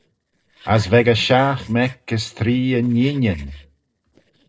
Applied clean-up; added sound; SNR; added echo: neural separator model SepFormer DNS4.